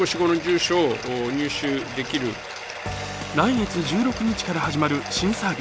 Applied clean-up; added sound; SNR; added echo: none; Bathtub (filling or washing); 10 dB; none.